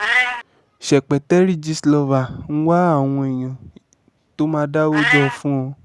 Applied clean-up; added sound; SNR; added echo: none; Meow; 7 dB; none.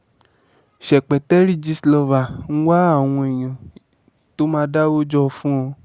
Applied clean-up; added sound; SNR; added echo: none; none; none; none.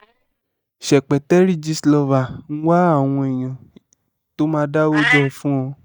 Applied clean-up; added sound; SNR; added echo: neural mask model DeepFilterNet 3.